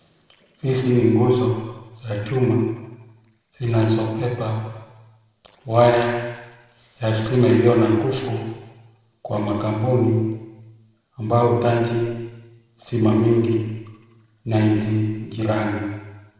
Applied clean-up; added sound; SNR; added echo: none; none; none; reverberation time 1.2 s.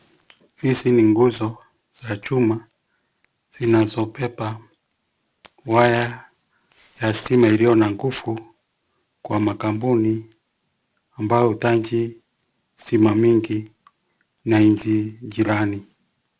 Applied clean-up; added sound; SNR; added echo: none; none; none; none.